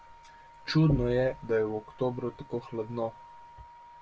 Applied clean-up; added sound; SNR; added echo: none; Knock; 13 dB; none.